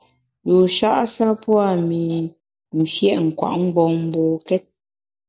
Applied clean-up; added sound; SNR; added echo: none; none; none; none.